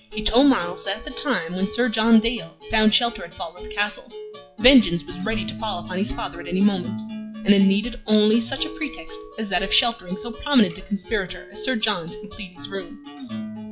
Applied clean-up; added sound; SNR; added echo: classical method log-MMSE.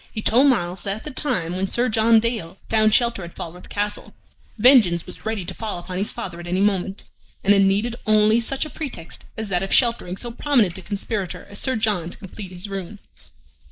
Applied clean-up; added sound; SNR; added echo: neural mask model Resemble Enhance denoiser.